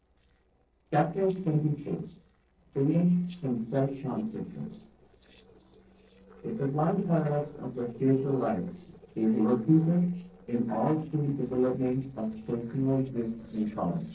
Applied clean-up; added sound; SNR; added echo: neural separator model SepFormer DNS4.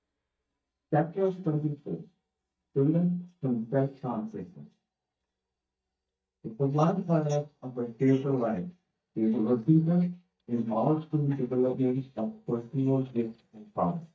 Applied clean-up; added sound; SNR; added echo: neural mask model DeepFilterNet 3.